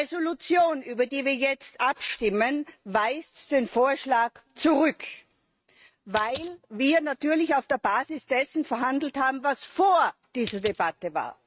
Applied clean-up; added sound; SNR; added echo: neural mask model RNNoise.